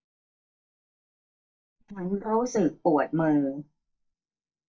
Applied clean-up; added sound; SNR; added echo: neural mask model DeepFilterNet 3.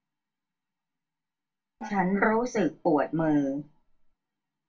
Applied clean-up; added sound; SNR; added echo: none; Gong; 19 dB; reverberation time 0.2 s.